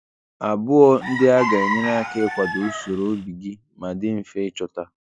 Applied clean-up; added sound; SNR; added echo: none; Chicken, rooster; 6 dB; none.